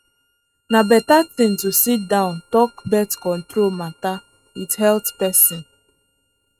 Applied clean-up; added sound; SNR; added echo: neural mask model RNNoise.